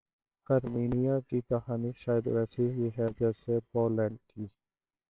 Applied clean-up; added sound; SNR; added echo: neural separator model SepFormer WHAMR!.